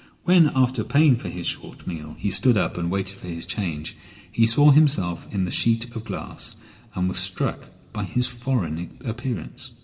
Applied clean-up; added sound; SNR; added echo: none; none; none; reverberation time 2.9 s.